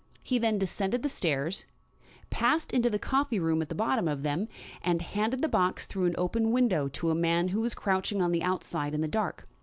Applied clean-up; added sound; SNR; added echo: none; none; none; none.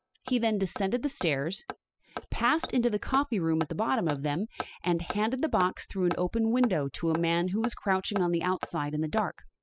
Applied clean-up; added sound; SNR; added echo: classical method spectral subtraction.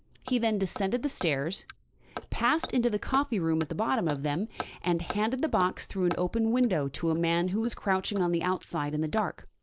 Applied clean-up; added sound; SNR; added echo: neural mask model Resemble Enhance denoiser.